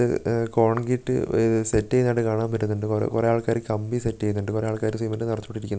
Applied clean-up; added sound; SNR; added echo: none; none; none; none.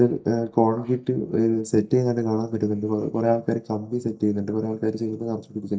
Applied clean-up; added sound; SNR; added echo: neural mask model DeepFilterNet 3.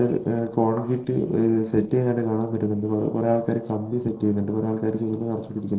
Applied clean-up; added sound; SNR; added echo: neural separator model SepFormer DNS4.